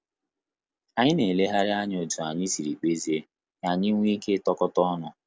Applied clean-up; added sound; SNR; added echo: none; none; none; none.